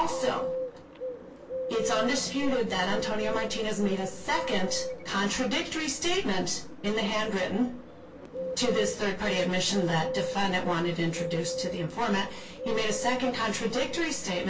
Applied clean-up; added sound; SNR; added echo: none; Bird; 8 dB; reverberation time 0.2 s.